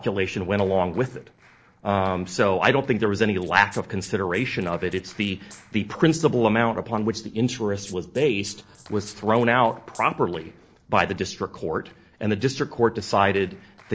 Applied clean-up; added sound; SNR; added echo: neural separator model SepFormer DNS4.